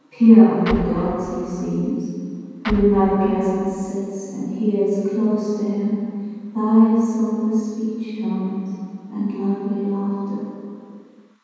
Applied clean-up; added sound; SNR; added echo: none; Explosion; 13 dB; reverberation time 2.1 s.